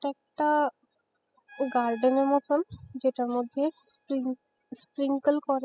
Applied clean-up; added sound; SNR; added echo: classical method spectral subtraction.